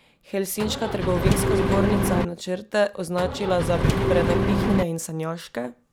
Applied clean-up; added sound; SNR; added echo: none; Engine; -3 dB; none.